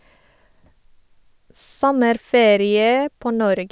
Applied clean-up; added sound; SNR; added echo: none; none; none; none.